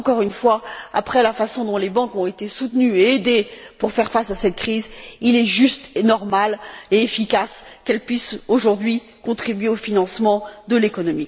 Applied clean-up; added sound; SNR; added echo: none; none; none; none.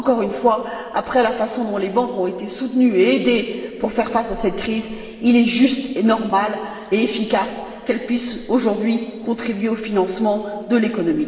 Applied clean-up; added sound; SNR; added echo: none; none; none; reverberation time 2.8 s.